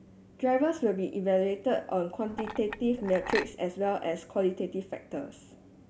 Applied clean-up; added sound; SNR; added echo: none; Chink, clink; 8 dB; none.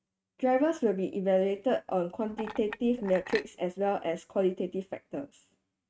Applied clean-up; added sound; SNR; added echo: neural mask model RNNoise.